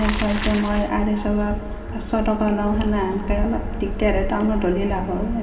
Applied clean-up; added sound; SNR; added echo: none; Bicycle; 18 dB; reverberation time 2.1 s.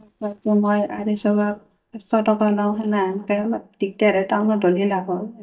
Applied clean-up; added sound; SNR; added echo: neural mask model DeepFilterNet 3.